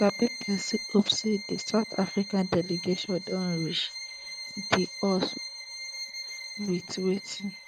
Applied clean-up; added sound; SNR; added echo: none; Bowed string instrument; 10 dB; none.